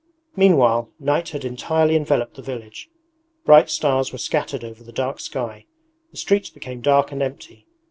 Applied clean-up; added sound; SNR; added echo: none; none; none; none.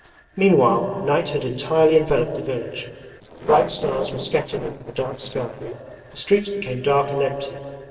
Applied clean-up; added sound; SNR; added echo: neural separator model SepFormer DNS4.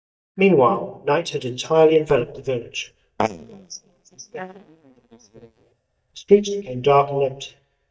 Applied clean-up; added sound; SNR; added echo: neural mask model DeepFilterNet 3.